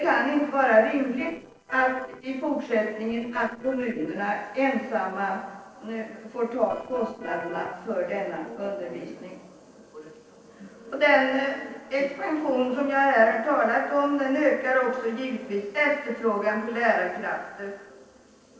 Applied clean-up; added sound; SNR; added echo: neural separator model SepFormer DNS4.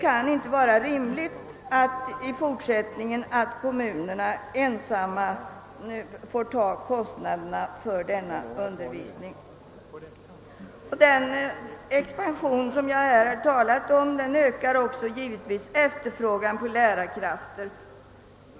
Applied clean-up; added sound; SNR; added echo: none; none; none; none.